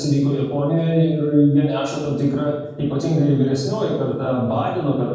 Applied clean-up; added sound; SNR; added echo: none; none; none; reverberation time 1.2 s.